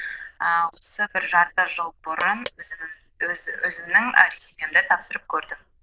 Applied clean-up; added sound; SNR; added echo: neural diffusion model UNIVERSE++.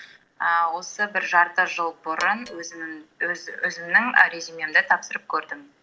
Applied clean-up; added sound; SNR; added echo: neural separator model SepFormer DNS4.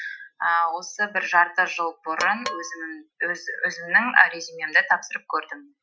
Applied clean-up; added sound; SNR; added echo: classical method Wiener filter.